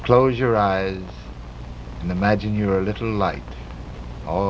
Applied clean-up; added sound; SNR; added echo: none; none; none; none.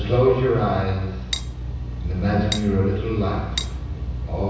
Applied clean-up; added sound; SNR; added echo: none; Cutlery, silverware; 12 dB; reverberation time 1.1 s.